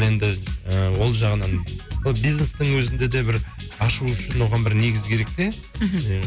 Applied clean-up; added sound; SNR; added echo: none; none; none; none.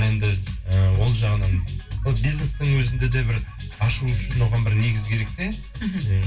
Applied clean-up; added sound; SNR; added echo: none; none; none; reverberation time 0.2 s.